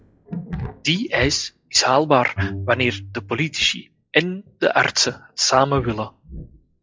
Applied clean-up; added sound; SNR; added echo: classical method log-MMSE.